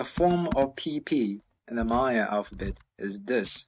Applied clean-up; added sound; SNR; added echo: neural mask model RNNoise.